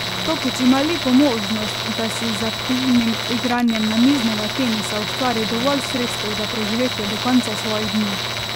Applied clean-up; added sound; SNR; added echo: none; Tools; 4 dB; none.